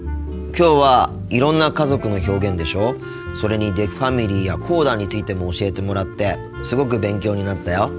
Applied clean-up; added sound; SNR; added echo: none; none; none; none.